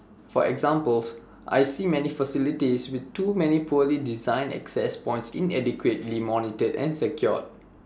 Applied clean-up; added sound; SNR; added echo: none; none; none; none.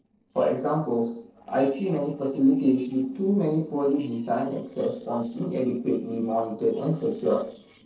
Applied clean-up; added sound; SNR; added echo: neural separator model SepFormer DNS4.